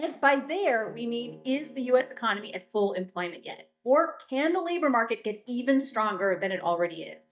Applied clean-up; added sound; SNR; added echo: neural mask model DeepFilterNet 3.